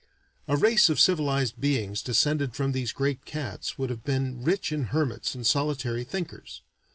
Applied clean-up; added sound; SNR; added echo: none; none; none; none.